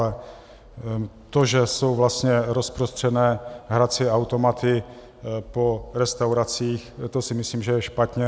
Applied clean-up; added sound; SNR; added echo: none; none; none; none.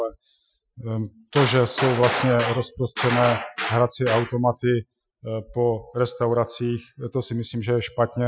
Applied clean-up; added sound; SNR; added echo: classical method Wiener filter.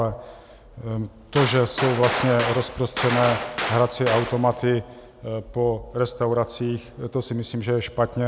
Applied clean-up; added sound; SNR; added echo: none; Gunshot, gunfire; 5 dB; none.